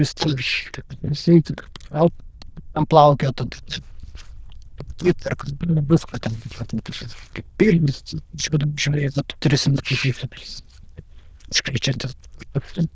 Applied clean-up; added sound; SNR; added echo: neural diffusion model UNIVERSE++.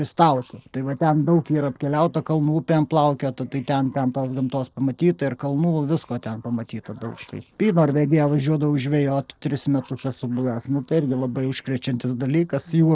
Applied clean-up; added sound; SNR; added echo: neural separator model SepFormer DNS4.